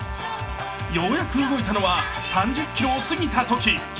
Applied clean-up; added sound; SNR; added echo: none; Trumpet; 13 dB; reverberation time 0.2 s.